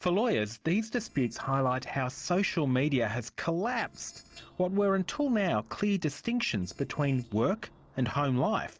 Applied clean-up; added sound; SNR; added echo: neural separator model SepFormer DNS4.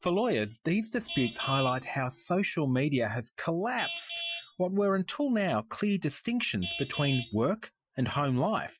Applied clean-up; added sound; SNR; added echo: classical method Wiener filter.